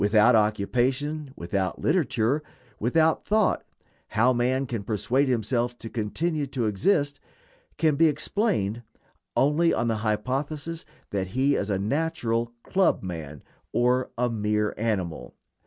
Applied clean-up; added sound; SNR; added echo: none; none; none; none.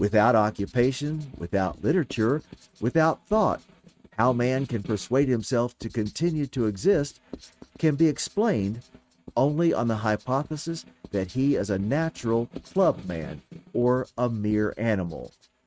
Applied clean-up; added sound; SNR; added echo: neural mask model RNNoise.